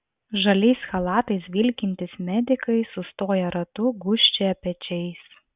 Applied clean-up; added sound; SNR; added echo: none; none; none; none.